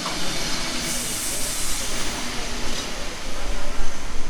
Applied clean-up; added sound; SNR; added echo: none; Train; 9 dB; none.